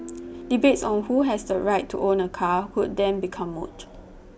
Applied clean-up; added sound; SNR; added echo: none; Guitar; 20 dB; none.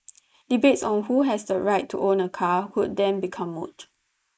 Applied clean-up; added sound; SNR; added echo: neural mask model Resemble Enhance denoiser.